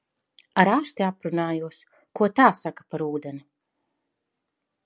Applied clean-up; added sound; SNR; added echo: none; none; none; none.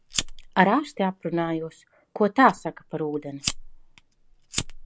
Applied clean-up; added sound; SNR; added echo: none; Fire; 11 dB; none.